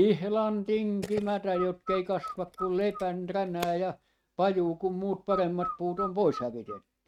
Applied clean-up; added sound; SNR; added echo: neural mask model RNNoise.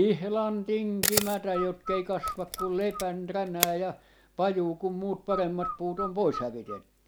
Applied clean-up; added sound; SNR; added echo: none; Camera + Bird; 5 dB; none.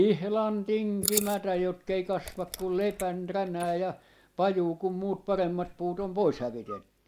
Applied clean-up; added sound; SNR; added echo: neural mask model Resemble Enhance denoiser.